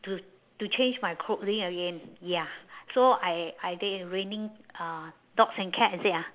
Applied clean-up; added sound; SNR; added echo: none; none; none; none.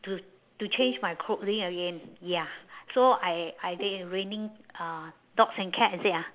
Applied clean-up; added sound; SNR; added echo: none; Bowed string instrument; 17 dB; none.